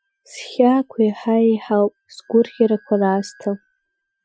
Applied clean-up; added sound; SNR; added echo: classical method Wiener filter.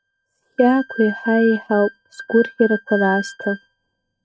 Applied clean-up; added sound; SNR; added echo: neural mask model RNNoise.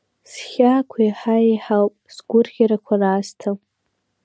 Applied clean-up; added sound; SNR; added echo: none; none; none; none.